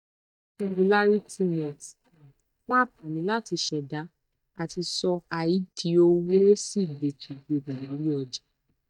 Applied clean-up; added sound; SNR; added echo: neural mask model DeepFilterNet 3.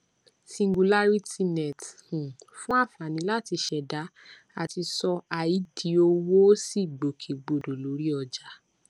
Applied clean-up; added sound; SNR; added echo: none; none; none; none.